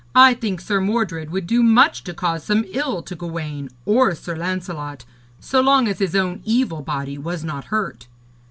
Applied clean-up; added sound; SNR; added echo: none; none; none; none.